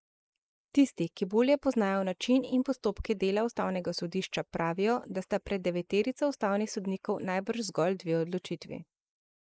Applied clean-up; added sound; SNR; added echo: neural mask model Resemble Enhance denoiser.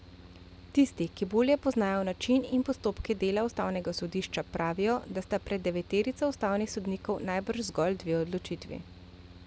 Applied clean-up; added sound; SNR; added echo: none; Mechanical fan; 19 dB; none.